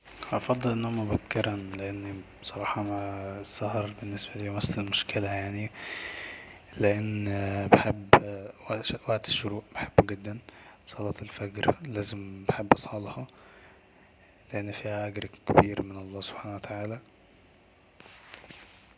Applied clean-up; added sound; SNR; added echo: none; none; none; none.